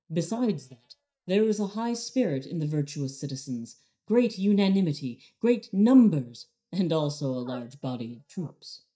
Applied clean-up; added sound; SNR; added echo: neural mask model DeepFilterNet 3.